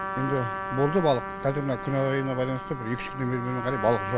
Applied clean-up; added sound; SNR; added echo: none; Trumpet; 7 dB; none.